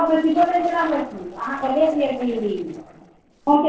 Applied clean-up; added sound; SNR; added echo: neural separator model SepFormer DNS4.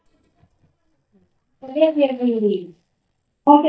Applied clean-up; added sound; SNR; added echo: neural mask model DeepFilterNet 3.